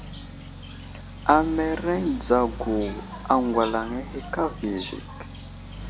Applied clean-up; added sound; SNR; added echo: none; Accelerating, revving, vroom; 11 dB; none.